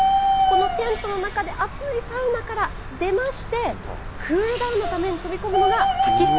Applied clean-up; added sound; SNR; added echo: none; Bird; -1 dB; none.